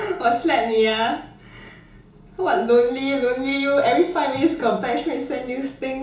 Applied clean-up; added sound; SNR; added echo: none; none; none; reverberation time 0.7 s.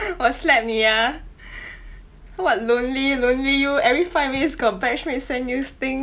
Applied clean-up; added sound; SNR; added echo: none; none; none; none.